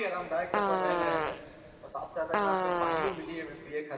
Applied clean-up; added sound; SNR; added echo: none; Fart; -4 dB; reverberation time 2.6 s.